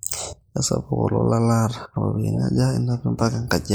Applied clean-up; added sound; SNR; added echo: neural mask model Resemble Enhance denoiser.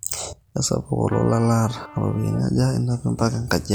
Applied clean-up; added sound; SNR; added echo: none; Trumpet; 20 dB; none.